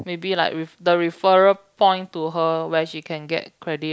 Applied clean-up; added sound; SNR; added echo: none; none; none; none.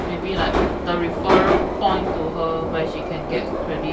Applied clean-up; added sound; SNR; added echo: none; Subway, metro, underground; -3 dB; reverberation time 0.2 s.